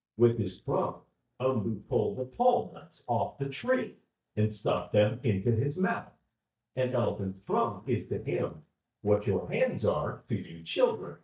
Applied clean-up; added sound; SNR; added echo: neural mask model DeepFilterNet 3.